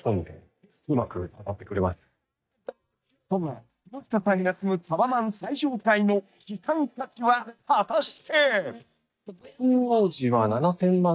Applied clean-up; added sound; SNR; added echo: neural mask model DeepFilterNet 3.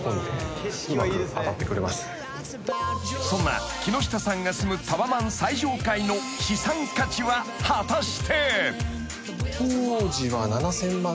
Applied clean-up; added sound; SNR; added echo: none; none; none; none.